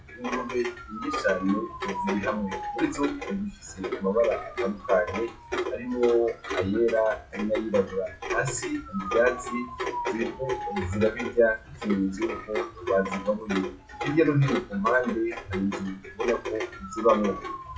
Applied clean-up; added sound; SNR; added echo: classical method WPE with log-MMSE.